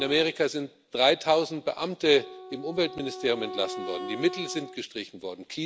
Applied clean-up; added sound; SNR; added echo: none; Wind instrument, woodwind instrument; 13 dB; none.